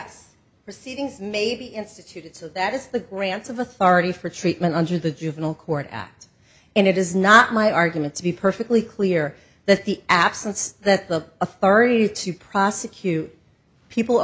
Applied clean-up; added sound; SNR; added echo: none; none; none; none.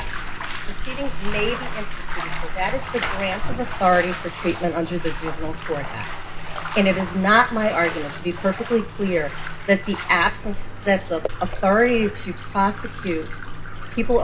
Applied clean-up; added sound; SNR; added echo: none; Bathtub (filling or washing); 3 dB; reverberation time 0.2 s.